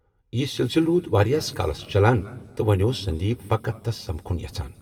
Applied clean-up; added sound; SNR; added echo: none; none; none; reverberation time 1.9 s.